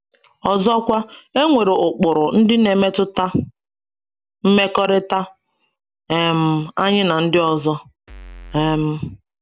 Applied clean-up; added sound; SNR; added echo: none; Bass drum / Keyboard (musical); 18 dB; none.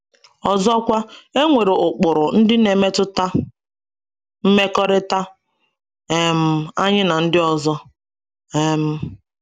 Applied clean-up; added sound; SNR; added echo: none; none; none; none.